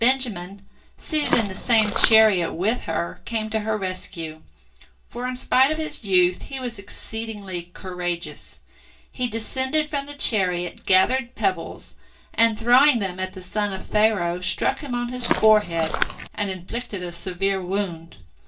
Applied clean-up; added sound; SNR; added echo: none; Walk, footsteps; 3 dB; reverberation time 0.2 s.